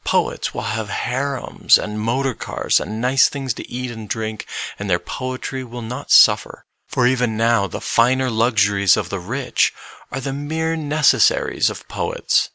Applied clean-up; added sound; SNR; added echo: none; none; none; none.